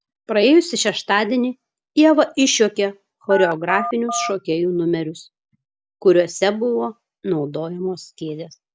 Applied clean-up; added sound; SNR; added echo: none; Telephone; 6 dB; none.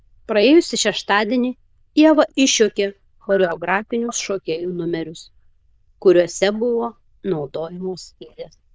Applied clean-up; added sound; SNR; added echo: neural diffusion model UNIVERSE++.